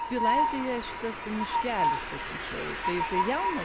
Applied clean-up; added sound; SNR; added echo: none; Train; -3 dB; none.